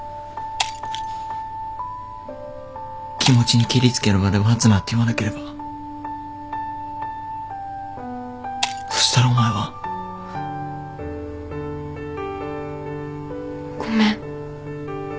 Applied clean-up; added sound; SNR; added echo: none; Shatter; 12 dB; none.